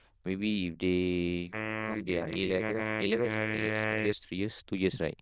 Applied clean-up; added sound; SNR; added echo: neural diffusion model UNIVERSE++.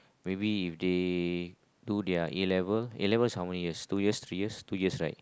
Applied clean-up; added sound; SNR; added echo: none; none; none; none.